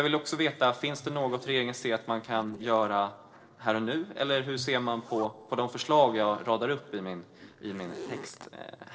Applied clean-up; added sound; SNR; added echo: neural separator model SepFormer DNS4.